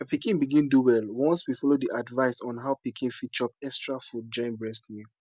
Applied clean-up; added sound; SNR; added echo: none; none; none; none.